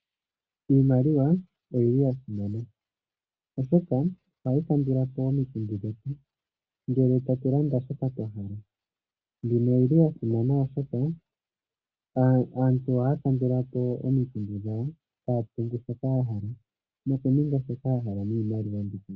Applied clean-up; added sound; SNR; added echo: none; none; none; none.